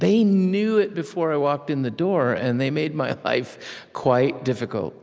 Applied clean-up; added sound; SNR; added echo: none; none; none; none.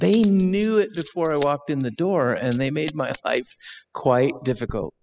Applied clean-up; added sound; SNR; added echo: classical method spectral subtraction.